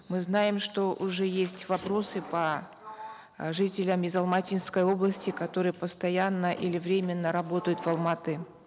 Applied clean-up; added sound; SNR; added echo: none; Sliding door + Subway, metro, underground; 19 dB; none.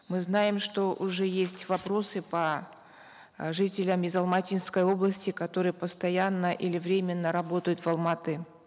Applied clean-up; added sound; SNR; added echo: none; none; none; none.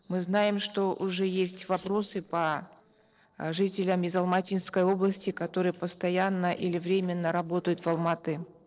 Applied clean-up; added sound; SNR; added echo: neural separator model SepFormer DNS4.